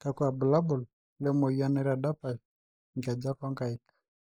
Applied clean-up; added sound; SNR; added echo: neural mask model Resemble Enhance denoiser.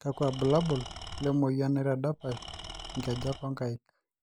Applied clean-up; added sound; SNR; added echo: none; Engine / Tools; 12 dB; none.